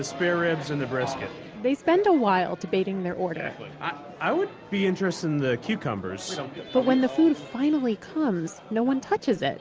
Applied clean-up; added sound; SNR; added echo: none; none; none; none.